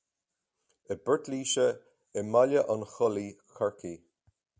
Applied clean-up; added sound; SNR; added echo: none; none; none; none.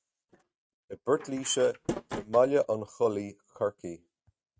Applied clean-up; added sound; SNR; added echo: neural mask model RNNoise.